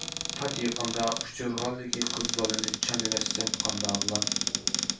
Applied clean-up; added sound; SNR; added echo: none; Cupboard open or close; -3 dB; reverberation time 0.3 s.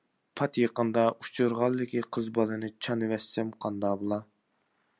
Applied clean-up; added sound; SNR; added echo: none; none; none; none.